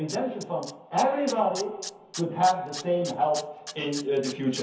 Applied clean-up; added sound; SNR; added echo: none; Tools; 14 dB; reverberation time 0.5 s.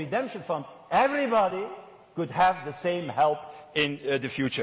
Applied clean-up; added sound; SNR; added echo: none; none; none; none.